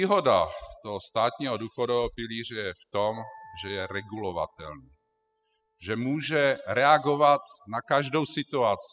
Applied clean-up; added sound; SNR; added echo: classical method spectral subtraction.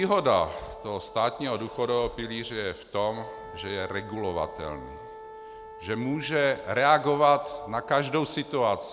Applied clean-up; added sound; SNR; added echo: none; Wind instrument, woodwind instrument; 17 dB; none.